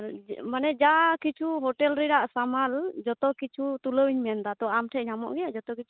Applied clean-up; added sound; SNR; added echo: none; none; none; none.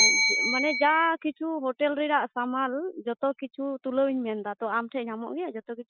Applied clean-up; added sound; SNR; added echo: classical method Wiener filter.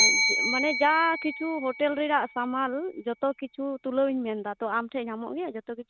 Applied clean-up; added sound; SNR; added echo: none; Bell; 3 dB; none.